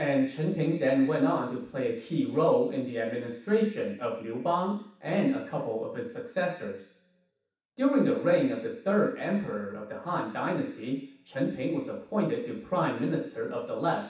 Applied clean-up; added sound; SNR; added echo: none; none; none; reverberation time 0.7 s.